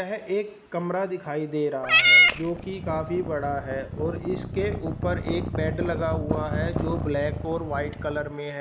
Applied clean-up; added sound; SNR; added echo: none; Meow / Purr; -2 dB; none.